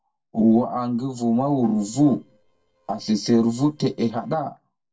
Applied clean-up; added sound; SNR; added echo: neural separator model SepFormer DNS4.